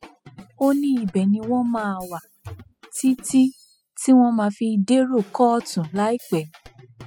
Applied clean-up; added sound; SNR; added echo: classical method spectral subtraction.